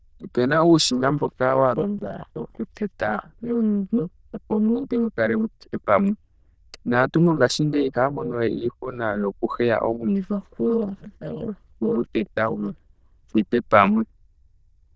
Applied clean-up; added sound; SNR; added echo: neural diffusion model UNIVERSE++.